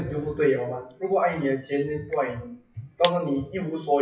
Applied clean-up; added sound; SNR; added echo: classical method WPE with log-MMSE.